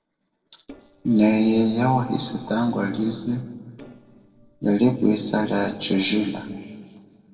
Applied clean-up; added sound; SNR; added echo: neural separator model SepFormer DNS4.